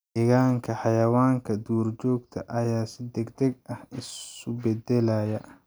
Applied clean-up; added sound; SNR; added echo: none; none; none; none.